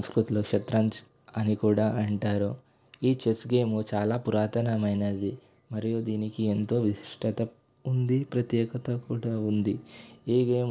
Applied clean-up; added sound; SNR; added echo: none; none; none; none.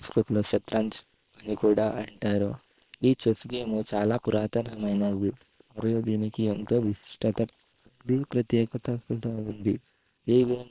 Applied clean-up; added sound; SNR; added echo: neural separator model SepFormer WHAM!.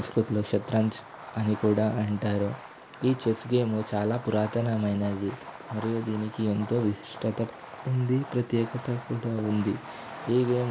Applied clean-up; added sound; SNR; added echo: none; Fireworks; 15 dB; none.